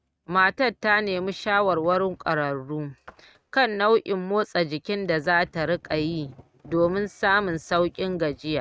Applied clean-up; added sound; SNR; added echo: neural mask model RNNoise.